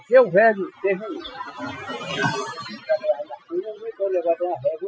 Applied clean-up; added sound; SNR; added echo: classical method Wiener filter.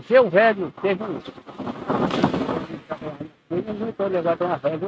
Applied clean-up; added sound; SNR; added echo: neural mask model RNNoise.